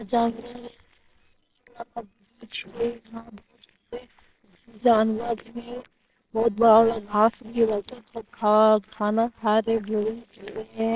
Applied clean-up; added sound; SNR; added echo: neural separator model SepFormer WHAMR!.